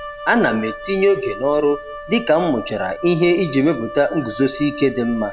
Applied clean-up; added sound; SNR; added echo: none; Wind instrument, woodwind instrument; 13 dB; none.